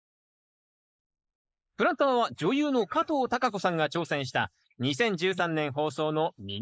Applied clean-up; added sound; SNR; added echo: neural mask model Resemble Enhance denoiser.